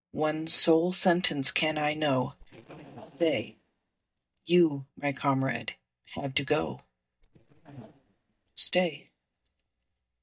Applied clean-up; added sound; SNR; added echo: neural mask model DeepFilterNet 3.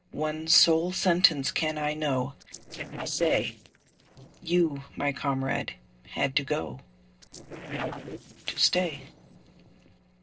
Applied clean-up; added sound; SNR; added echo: neural separator model SepFormer DNS4.